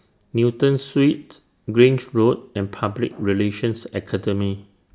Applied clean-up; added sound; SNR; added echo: none; none; none; none.